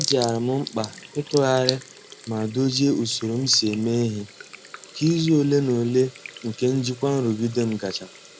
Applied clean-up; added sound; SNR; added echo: none; Sink (filling or washing) / Water tap, faucet; 14 dB; none.